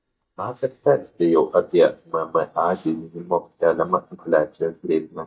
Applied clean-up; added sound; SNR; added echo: neural mask model DeepFilterNet 3.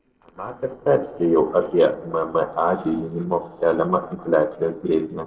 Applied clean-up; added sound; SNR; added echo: neural separator model SepFormer DNS4.